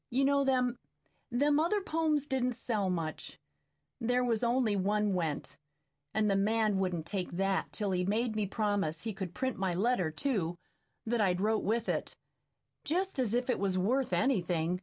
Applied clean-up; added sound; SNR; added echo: none; none; none; none.